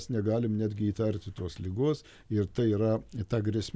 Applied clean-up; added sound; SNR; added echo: none; none; none; none.